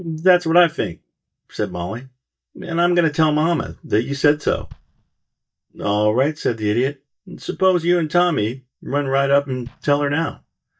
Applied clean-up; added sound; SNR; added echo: neural mask model DeepFilterNet 3.